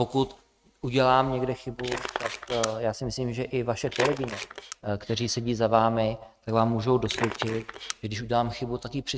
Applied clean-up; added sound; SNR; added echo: neural mask model RNNoise.